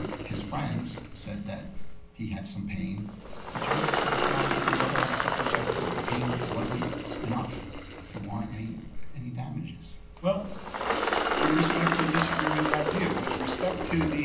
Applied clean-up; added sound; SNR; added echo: none; Engine; -2 dB; reverberation time 0.6 s.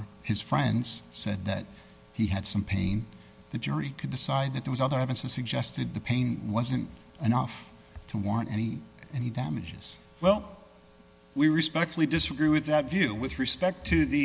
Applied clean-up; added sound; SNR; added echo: none; none; none; none.